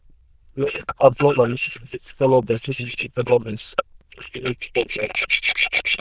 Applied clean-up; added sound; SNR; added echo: neural diffusion model UNIVERSE++.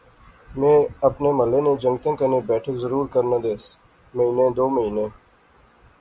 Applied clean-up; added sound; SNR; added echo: none; none; none; none.